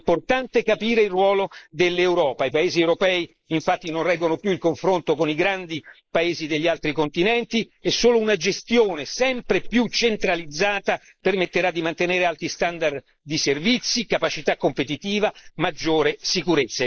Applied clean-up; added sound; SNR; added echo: neural mask model Resemble Enhance denoiser.